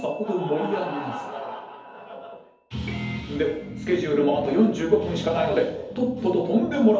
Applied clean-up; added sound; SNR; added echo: none; none; none; reverberation time 2.2 s.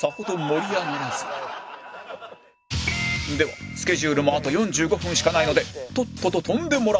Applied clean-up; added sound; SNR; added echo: none; none; none; none.